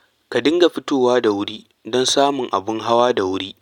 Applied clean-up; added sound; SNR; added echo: none; none; none; none.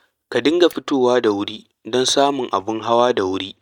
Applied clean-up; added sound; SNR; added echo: neural mask model DeepFilterNet 3.